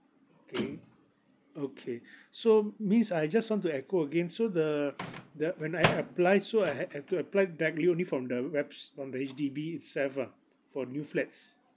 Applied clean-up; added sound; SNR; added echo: none; Microwave oven; 12 dB; none.